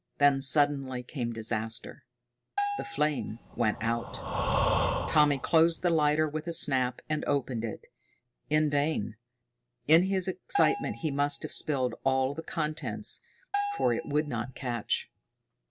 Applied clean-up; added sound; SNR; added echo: none; Bell + Breathing; 5 dB; none.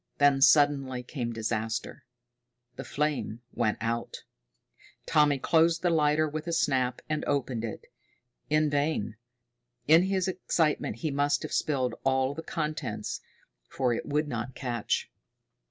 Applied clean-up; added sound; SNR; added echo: none; none; none; none.